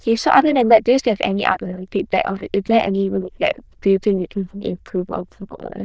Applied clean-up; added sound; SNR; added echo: neural diffusion model UNIVERSE++.